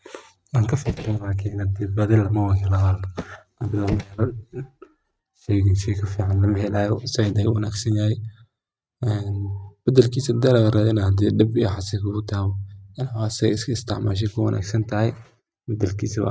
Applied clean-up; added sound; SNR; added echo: neural mask model RNNoise.